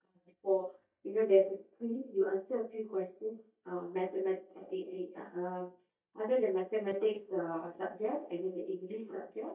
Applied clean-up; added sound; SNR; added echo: neural mask model DeepFilterNet 3.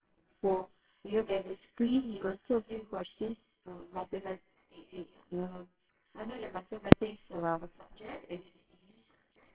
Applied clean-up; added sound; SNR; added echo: neural separator model SepFormer WHAMR!.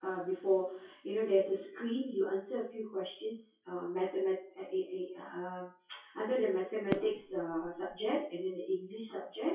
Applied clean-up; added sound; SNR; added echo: classical method WPE with log-MMSE.